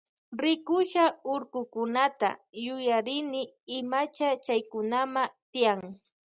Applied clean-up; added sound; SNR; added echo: none; none; none; none.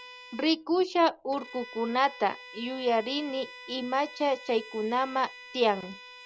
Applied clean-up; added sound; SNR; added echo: none; Bowed string instrument; 17 dB; none.